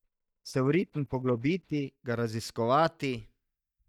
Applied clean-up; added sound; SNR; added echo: neural mask model DeepFilterNet 3.